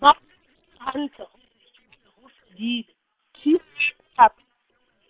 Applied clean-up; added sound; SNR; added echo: neural separator model SepFormer WHAM!.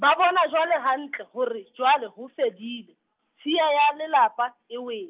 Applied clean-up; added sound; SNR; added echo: none; none; none; none.